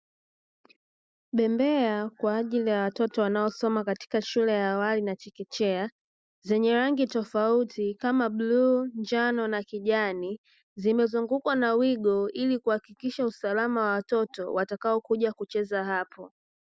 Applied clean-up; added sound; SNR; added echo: none; none; none; none.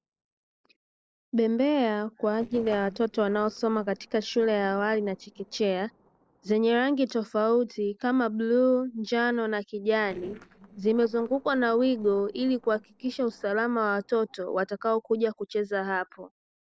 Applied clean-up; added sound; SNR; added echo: neural separator model SepFormer DNS4.